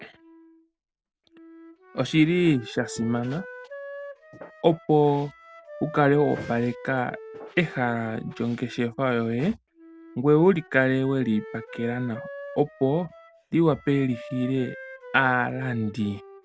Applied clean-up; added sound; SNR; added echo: none; Wind instrument, woodwind instrument; 18 dB; none.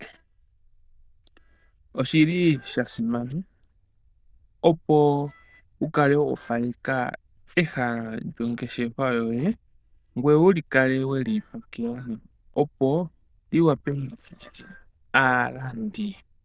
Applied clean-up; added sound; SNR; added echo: neural diffusion model UNIVERSE++.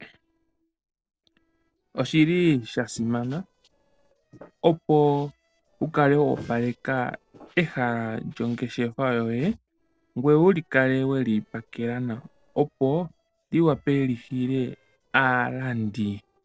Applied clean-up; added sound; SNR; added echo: neural separator model SepFormer DNS4.